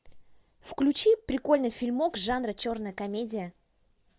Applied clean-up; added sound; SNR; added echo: none; none; none; none.